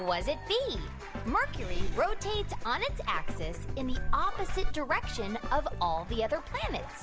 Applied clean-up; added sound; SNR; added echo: none; Meow / Purr; 2 dB; none.